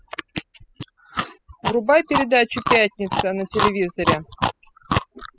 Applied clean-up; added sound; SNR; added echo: classical method spectral subtraction.